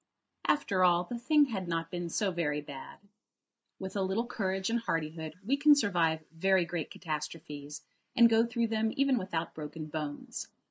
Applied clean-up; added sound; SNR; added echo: neural mask model Resemble Enhance denoiser.